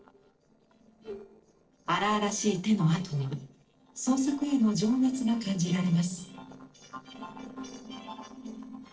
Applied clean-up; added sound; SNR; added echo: neural separator model SepFormer DNS4.